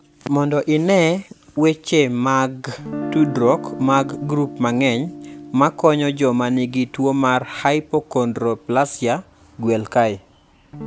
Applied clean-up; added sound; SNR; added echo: none; Guitar; 16 dB; none.